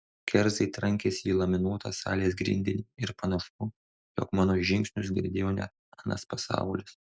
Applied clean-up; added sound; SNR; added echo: none; none; none; none.